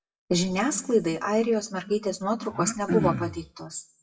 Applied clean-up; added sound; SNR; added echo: classical method WPE with log-MMSE.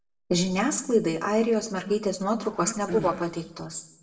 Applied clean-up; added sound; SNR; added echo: neural separator model SepFormer DNS4.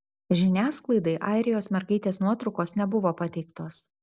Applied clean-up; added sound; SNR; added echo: none; none; none; none.